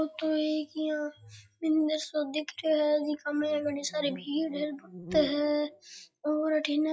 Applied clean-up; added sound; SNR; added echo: classical method log-MMSE.